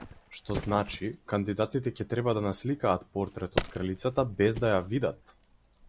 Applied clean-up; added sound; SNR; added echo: none; Wood; 10 dB; none.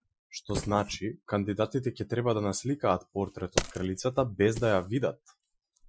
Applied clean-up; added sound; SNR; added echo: classical method Wiener filter.